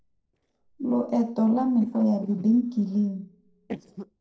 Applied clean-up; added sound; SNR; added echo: neural separator model SepFormer DNS4.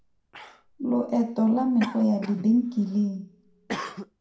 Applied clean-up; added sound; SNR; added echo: none; Cough; 15 dB; reverberation time 0.5 s.